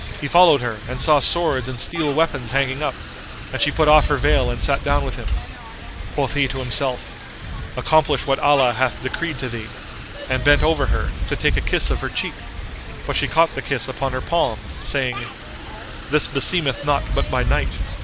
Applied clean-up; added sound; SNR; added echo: none; Wind; 5 dB; none.